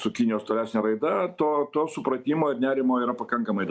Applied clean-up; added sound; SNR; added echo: none; none; none; none.